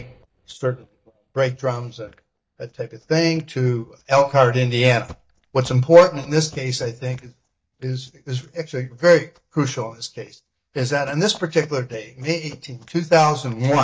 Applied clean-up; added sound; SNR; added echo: neural mask model DeepFilterNet 3.